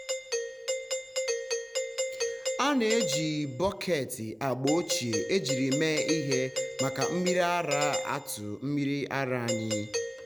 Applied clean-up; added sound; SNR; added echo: none; Doorbell; 3 dB; none.